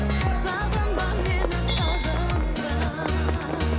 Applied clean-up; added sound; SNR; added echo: none; Livestock, farm animals, working animals; 9 dB; none.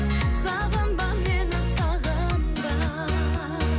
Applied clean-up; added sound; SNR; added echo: none; none; none; none.